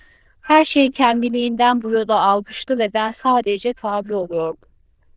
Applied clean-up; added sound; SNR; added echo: neural diffusion model UNIVERSE++.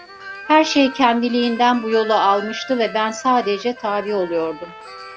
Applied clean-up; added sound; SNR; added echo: none; Wind chime + Trumpet; 15 dB; none.